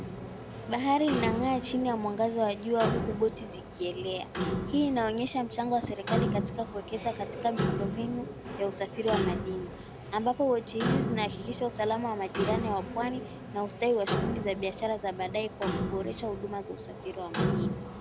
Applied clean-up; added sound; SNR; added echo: none; Clock; 3 dB; none.